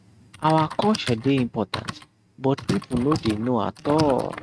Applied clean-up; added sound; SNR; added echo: neural mask model RNNoise.